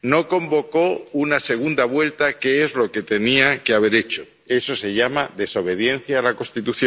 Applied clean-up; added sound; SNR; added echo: none; none; none; none.